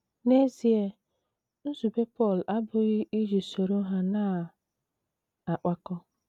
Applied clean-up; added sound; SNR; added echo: none; none; none; none.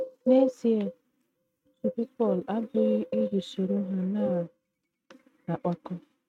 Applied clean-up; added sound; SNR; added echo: neural mask model RNNoise.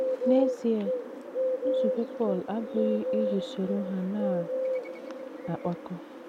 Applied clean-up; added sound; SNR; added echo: none; Bird; 0 dB; none.